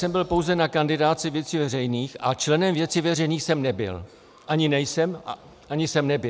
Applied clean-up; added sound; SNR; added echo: none; none; none; none.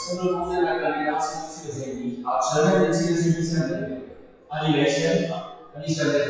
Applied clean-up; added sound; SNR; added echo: classical method WPE with log-MMSE.